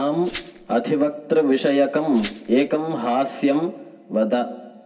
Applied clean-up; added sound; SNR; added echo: none; Glass; 15 dB; reverberation time 0.2 s.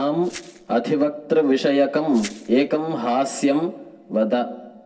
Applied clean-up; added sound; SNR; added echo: neural separator model SepFormer DNS4.